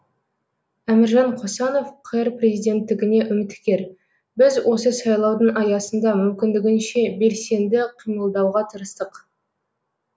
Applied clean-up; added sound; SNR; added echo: none; none; none; none.